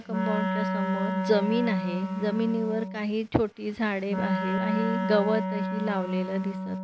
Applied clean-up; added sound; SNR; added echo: none; Wind instrument, woodwind instrument; 2 dB; none.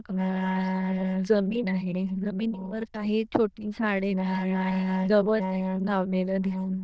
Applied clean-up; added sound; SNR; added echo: neural diffusion model UNIVERSE++.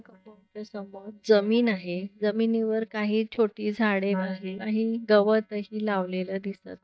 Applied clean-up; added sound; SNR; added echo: neural mask model DeepFilterNet 3.